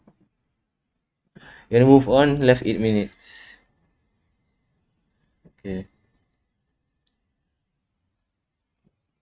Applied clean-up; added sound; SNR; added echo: neural mask model RNNoise.